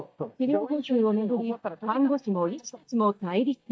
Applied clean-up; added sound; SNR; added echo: neural mask model DeepFilterNet 3.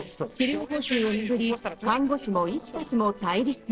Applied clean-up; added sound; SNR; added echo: neural separator model SepFormer DNS4.